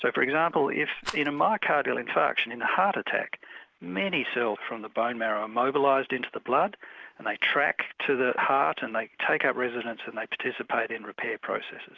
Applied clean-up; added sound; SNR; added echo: none; Rattle; 12 dB; none.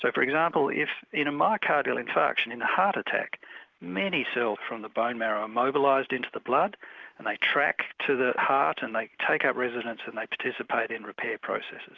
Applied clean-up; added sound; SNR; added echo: none; none; none; none.